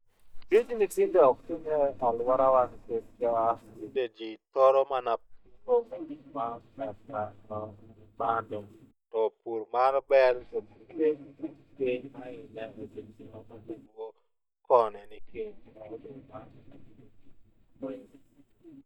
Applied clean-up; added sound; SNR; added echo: neural mask model DeepFilterNet 3.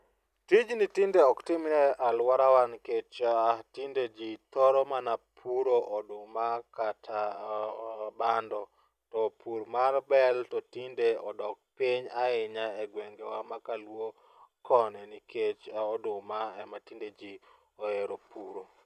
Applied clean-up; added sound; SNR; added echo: none; none; none; none.